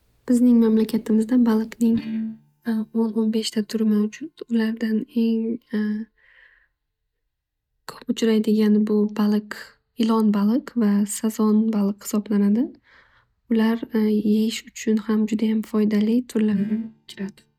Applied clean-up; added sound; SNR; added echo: neural mask model DeepFilterNet 3.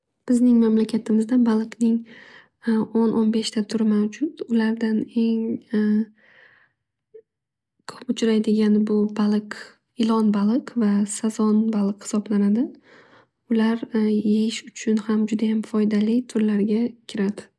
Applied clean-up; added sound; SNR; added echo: none; none; none; none.